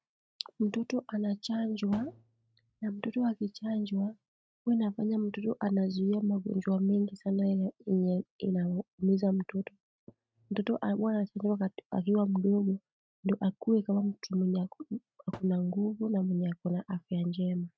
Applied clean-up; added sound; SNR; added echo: neural mask model RNNoise.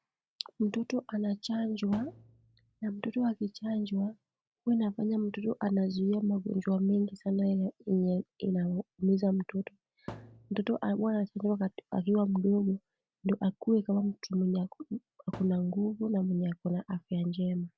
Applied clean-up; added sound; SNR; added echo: none; Thump, thud; 18 dB; none.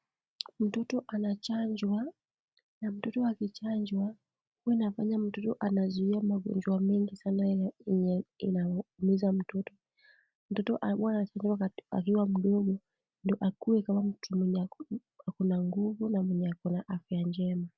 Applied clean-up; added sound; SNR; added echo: none; none; none; none.